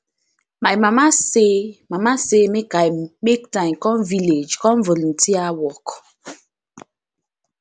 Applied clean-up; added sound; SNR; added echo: none; none; none; none.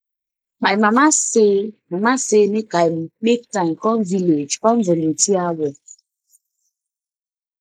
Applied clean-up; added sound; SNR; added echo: neural mask model Resemble Enhance denoiser.